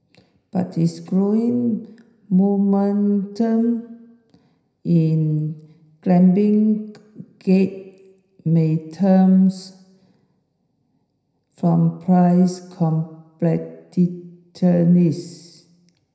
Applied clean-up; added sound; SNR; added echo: none; none; none; reverberation time 0.9 s.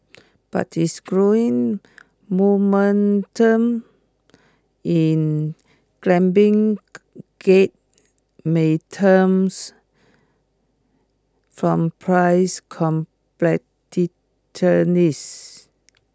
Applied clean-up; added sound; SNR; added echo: none; none; none; none.